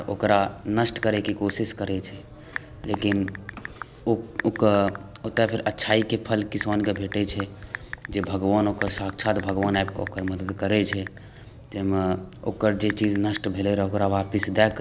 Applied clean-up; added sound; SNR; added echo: none; Typing; 14 dB; none.